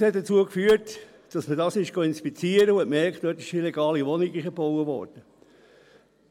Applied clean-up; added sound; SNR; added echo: none; none; none; none.